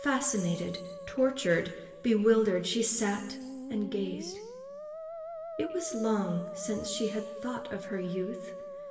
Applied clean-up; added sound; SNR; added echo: none; Musical instrument; 11 dB; reverberation time 1.2 s.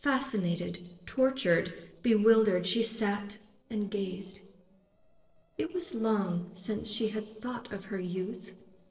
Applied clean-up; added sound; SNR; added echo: neural separator model SepFormer DNS4.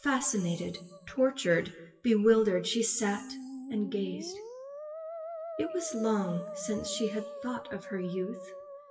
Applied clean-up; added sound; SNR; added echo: classical method WPE with log-MMSE.